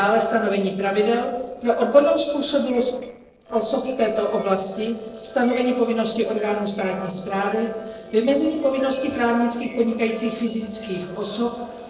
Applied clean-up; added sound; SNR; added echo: neural separator model SepFormer DNS4.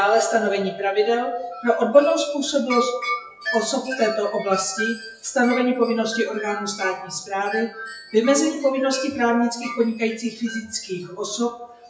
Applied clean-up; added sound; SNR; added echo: classical method WPE with log-MMSE.